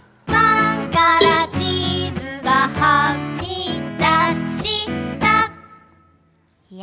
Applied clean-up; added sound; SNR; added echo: none; Cowbell; 7 dB; none.